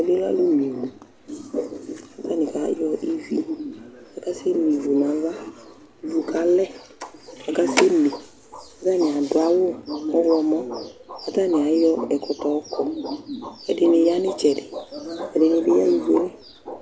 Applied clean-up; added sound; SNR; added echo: none; none; none; none.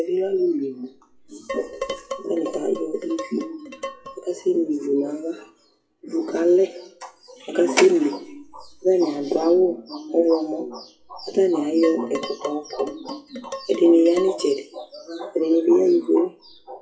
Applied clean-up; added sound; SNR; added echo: classical method WPE with log-MMSE.